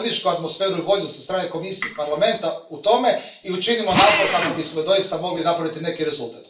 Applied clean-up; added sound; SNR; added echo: none; Drill; 2 dB; reverberation time 0.4 s.